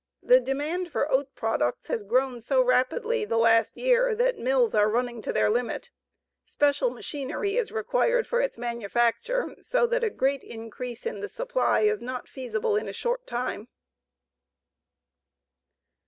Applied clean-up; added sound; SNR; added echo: none; none; none; none.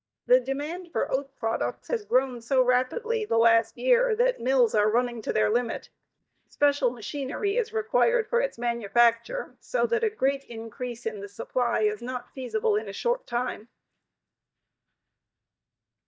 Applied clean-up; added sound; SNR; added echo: neural mask model DeepFilterNet 3.